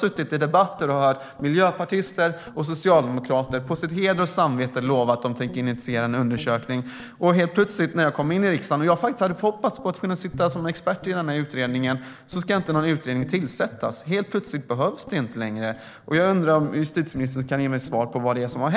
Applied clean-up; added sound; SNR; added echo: neural separator model SepFormer DNS4.